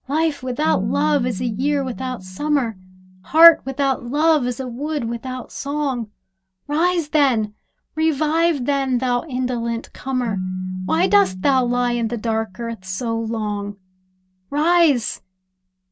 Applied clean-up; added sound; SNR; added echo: none; Keyboard (musical); 12 dB; none.